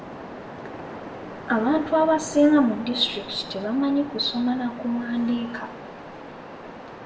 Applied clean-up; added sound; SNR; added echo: none; Waves, surf; 13 dB; reverberation time 0.6 s.